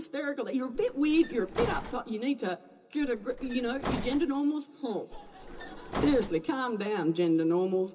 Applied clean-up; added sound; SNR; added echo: none; Bus; 9 dB; reverberation time 0.2 s.